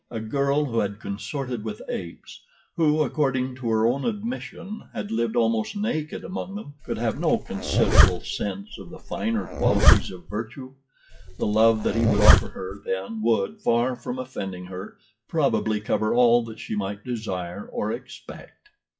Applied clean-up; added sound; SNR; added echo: classical method WPE with log-MMSE.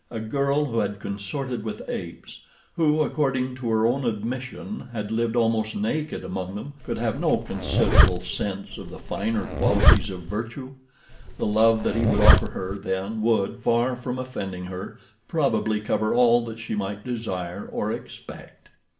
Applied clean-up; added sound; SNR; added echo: none; Zipper (clothing); -4 dB; reverberation time 0.4 s.